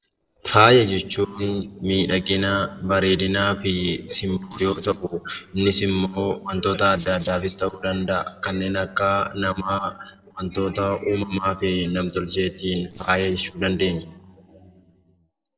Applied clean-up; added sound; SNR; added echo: neural separator model SepFormer DNS4.